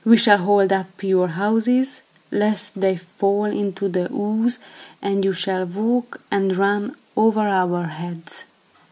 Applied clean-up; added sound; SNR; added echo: none; none; none; none.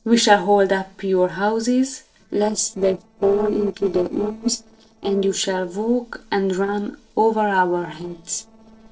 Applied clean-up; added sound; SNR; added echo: neural separator model SepFormer DNS4.